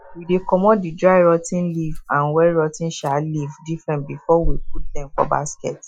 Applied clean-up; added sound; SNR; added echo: classical method Wiener filter.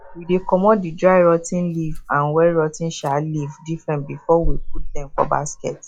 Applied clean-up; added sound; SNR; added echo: classical method log-MMSE.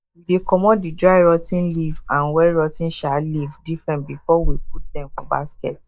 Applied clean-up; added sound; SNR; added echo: neural mask model DeepFilterNet 3.